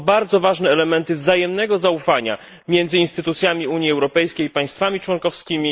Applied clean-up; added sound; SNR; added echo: neural mask model Resemble Enhance denoiser.